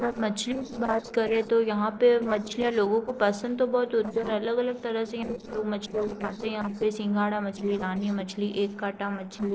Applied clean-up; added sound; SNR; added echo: neural separator model SepFormer DNS4.